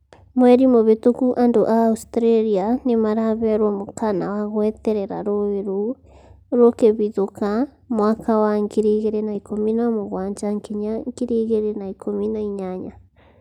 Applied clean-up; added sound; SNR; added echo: none; none; none; none.